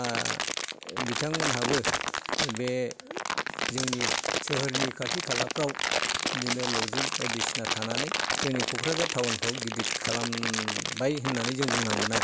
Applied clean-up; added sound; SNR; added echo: none; Crumpling, crinkling; -3 dB; none.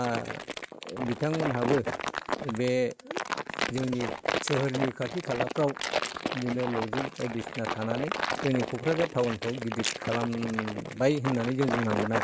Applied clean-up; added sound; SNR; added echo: neural mask model RNNoise.